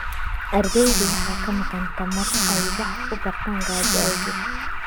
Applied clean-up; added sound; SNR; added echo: none; Alarm + Squeak / Cupboard open or close; -3 dB; none.